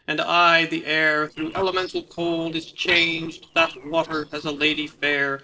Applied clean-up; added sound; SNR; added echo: neural separator model SepFormer DNS4.